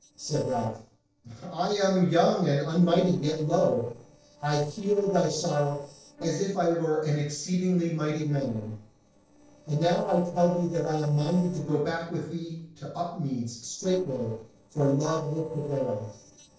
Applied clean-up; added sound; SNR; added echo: neural separator model SepFormer DNS4.